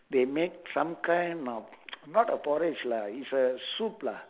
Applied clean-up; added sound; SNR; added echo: none; none; none; none.